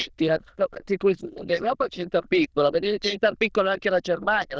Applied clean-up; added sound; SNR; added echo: neural diffusion model UNIVERSE++.